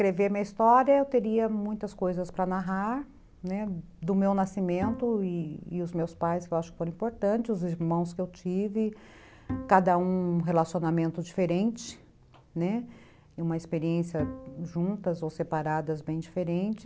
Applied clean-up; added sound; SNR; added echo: none; Bowed string instrument; 12 dB; none.